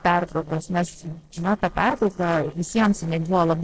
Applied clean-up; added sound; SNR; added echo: neural separator model SepFormer DNS4.